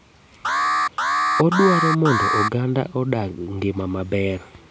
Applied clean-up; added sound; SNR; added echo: none; Alarm; 0 dB; none.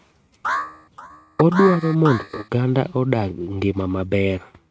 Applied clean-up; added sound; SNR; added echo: neural mask model RNNoise.